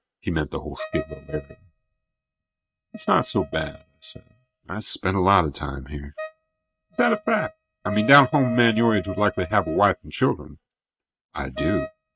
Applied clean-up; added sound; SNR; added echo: neural mask model RNNoise.